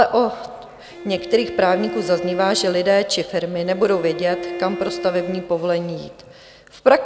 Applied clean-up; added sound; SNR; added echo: none; Bowed string instrument; 10 dB; none.